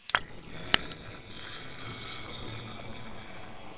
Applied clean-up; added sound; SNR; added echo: neural separator model SepFormer WHAMR!.